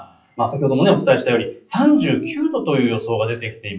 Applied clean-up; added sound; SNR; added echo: classical method WPE with log-MMSE.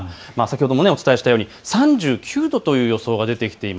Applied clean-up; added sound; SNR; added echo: none; none; none; none.